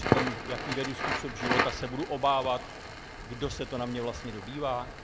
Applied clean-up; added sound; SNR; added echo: none; Crackle; 0 dB; none.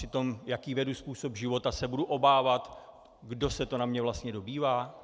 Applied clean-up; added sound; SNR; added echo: none; none; none; none.